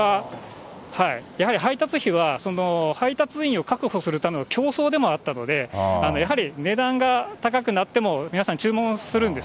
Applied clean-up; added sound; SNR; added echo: none; none; none; none.